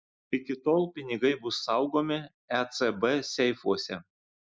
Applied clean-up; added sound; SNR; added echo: none; none; none; none.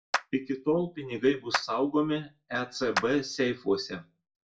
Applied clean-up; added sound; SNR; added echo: none; Clapping; 9 dB; reverberation time 0.2 s.